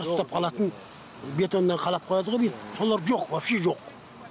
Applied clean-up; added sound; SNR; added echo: none; none; none; none.